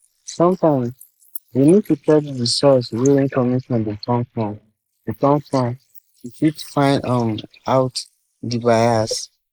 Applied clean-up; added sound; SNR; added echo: neural mask model Resemble Enhance denoiser.